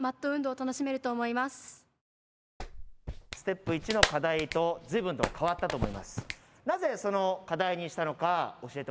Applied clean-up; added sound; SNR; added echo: none; Clapping; 3 dB; none.